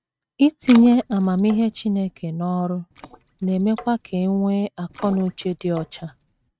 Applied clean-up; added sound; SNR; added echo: neural mask model RNNoise.